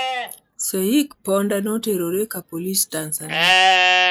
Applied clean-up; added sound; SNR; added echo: neural mask model Resemble Enhance denoiser.